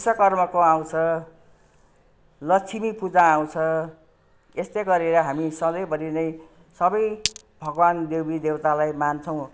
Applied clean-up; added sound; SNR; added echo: none; Glass; 10 dB; none.